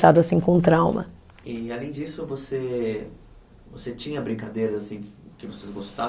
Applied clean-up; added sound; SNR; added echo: none; none; none; none.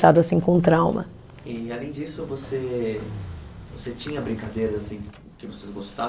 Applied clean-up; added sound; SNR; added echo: none; Motorcycle; 17 dB; none.